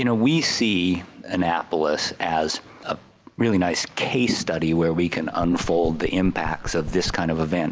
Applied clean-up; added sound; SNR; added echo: none; Knock; 11 dB; none.